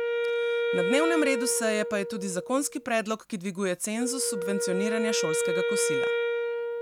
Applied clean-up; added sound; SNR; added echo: none; Wind instrument, woodwind instrument; -1 dB; none.